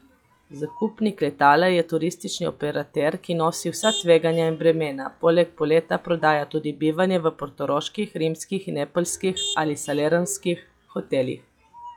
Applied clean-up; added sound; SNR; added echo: classical method log-MMSE.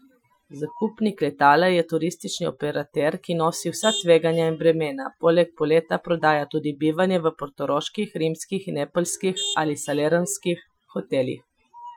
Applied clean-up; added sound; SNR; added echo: classical method Wiener filter.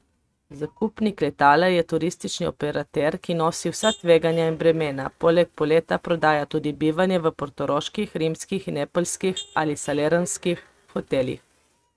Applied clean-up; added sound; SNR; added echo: neural mask model RNNoise.